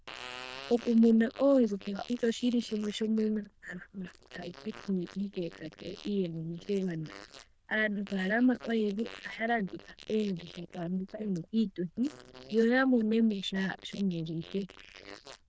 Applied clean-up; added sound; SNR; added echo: neural diffusion model UNIVERSE++.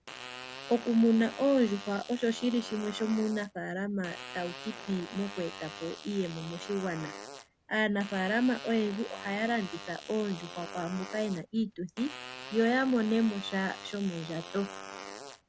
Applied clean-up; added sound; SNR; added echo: none; Fart; 13 dB; none.